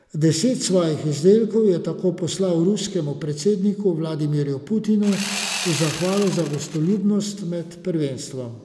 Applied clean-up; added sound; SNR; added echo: none; Sawing; 9 dB; none.